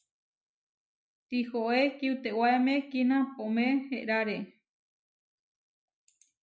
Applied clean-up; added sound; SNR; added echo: none; none; none; none.